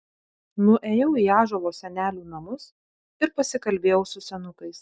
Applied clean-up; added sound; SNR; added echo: none; none; none; none.